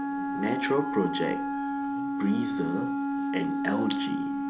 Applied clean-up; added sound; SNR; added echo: none; Wind instrument, woodwind instrument; -2 dB; none.